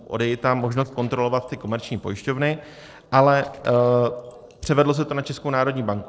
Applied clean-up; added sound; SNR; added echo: neural separator model SepFormer DNS4.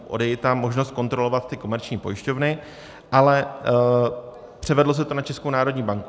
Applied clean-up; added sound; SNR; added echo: none; none; none; none.